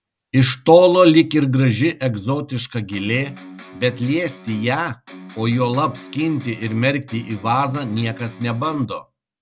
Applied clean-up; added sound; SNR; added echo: none; Electric guitar; 19 dB; none.